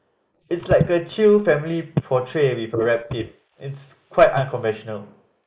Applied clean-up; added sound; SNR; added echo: neural mask model Resemble Enhance denoiser.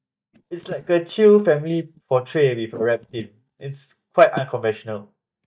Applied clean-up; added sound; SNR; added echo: neural mask model DeepFilterNet 3.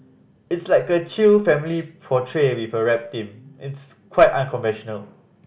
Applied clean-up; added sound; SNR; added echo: none; none; none; none.